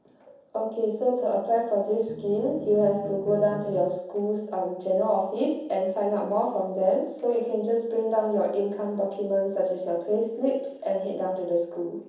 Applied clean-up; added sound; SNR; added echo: none; Bass guitar; 13 dB; reverberation time 0.9 s.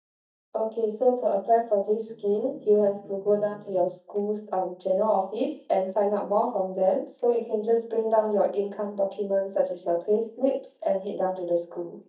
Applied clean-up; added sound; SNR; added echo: neural mask model DeepFilterNet 3.